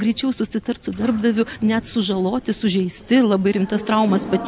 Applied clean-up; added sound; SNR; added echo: none; none; none; none.